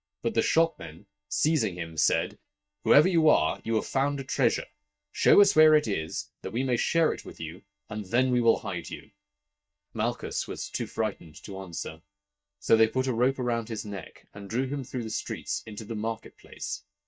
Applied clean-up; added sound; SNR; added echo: neural mask model DeepFilterNet 3.